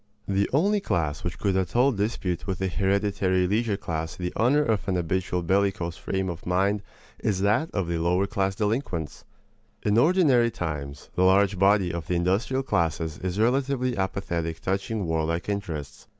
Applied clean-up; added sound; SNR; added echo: none; none; none; none.